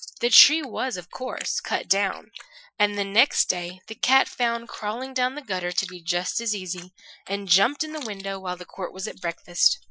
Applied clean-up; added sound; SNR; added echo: classical method Wiener filter.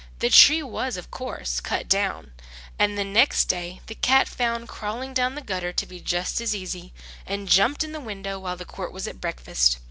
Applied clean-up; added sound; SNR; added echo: none; none; none; none.